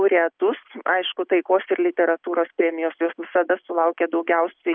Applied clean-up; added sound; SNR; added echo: none; none; none; none.